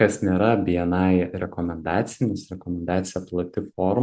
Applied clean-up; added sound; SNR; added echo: none; none; none; none.